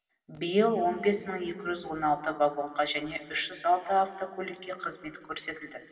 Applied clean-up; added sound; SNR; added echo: none; none; none; reverberation time 2.1 s.